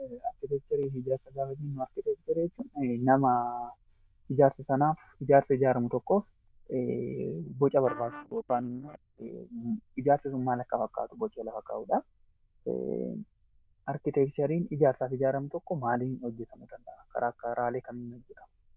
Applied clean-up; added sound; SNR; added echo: neural diffusion model UNIVERSE++.